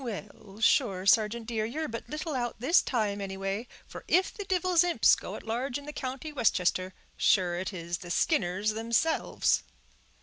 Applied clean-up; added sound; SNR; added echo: none; none; none; none.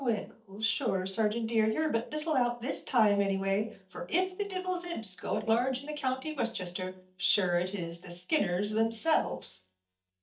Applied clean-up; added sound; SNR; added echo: neural mask model DeepFilterNet 3.